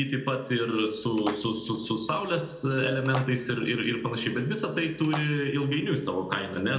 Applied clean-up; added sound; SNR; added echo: none; Splash, splatter; 16 dB; reverberation time 0.8 s.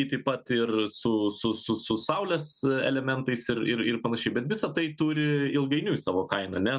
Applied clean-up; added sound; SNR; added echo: none; none; none; none.